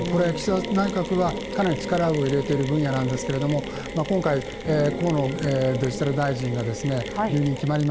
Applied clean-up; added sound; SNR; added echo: none; Mechanisms; 9 dB; none.